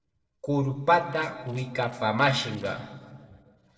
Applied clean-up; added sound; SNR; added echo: neural separator model SepFormer DNS4.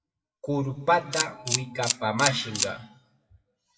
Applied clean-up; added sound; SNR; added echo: classical method WPE with log-MMSE.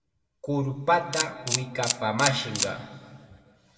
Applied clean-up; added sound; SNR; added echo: none; Camera; 4 dB; reverberation time 1.9 s.